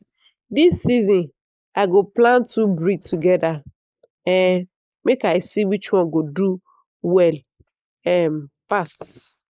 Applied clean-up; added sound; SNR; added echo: neural mask model Resemble Enhance denoiser.